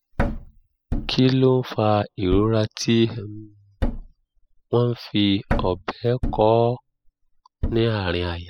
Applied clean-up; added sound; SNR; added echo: classical method spectral subtraction.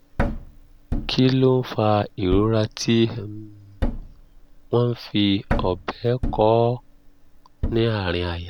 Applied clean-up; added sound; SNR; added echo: none; Thump, thud; 8 dB; none.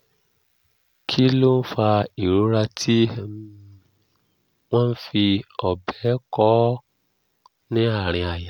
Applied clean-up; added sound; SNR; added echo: none; none; none; none.